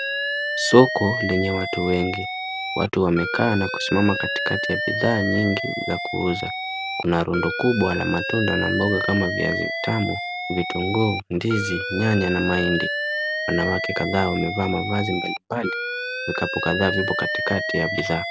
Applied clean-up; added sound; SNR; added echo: none; Alarm; 4 dB; none.